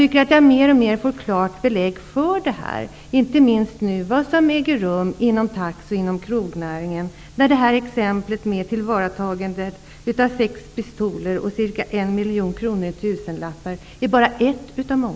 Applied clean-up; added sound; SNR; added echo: none; none; none; none.